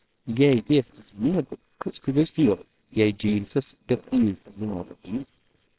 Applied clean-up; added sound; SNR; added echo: neural separator model SepFormer WHAMR!.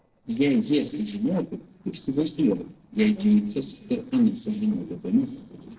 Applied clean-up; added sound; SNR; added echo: neural separator model SepFormer DNS4.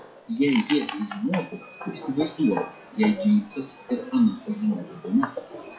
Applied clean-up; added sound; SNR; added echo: classical method WPE with log-MMSE.